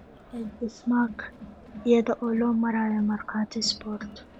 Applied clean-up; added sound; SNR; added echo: none; Crowd; 17 dB; none.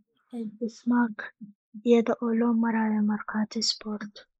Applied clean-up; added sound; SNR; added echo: neural mask model Resemble Enhance denoiser.